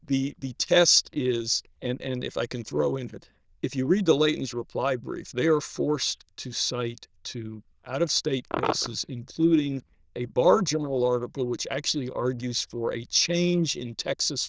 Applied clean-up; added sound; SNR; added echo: neural diffusion model UNIVERSE++.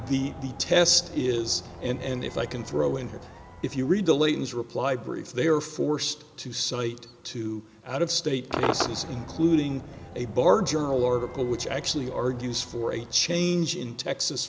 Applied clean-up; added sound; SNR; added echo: none; Crowd / Cheering / Fireworks; 13 dB; none.